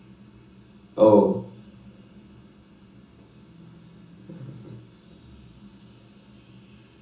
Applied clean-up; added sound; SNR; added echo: none; none; none; reverberation time 0.6 s.